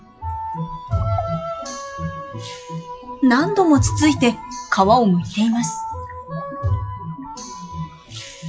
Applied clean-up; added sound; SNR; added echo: classical method WPE with log-MMSE.